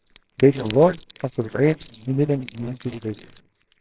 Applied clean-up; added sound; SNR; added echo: neural separator model SepFormer WHAMR!.